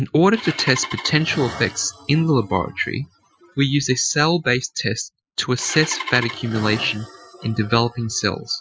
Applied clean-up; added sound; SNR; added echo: classical method Wiener filter.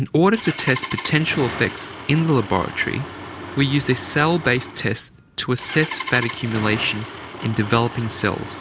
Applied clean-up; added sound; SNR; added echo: none; Engine starting; 11 dB; none.